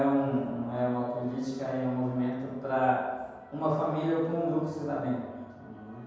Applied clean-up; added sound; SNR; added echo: none; none; none; reverberation time 1.2 s.